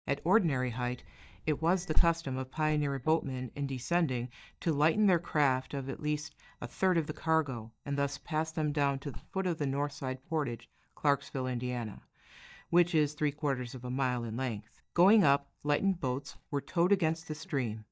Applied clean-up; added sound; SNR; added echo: neural mask model DeepFilterNet 3.